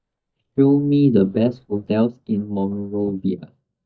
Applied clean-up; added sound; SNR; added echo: neural mask model DeepFilterNet 3.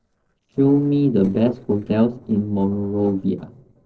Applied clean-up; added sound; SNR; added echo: neural separator model SepFormer DNS4.